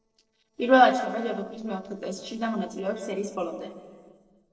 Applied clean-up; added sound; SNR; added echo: neural separator model SepFormer DNS4.